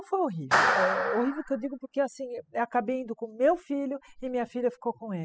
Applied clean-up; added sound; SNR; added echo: classical method spectral subtraction.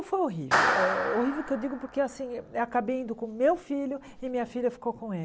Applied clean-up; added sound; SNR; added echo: none; Clapping; 2 dB; none.